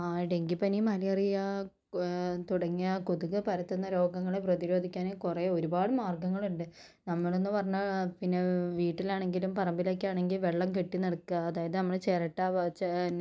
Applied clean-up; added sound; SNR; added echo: none; none; none; none.